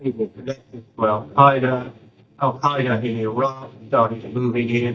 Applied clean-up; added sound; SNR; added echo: neural mask model DeepFilterNet 3.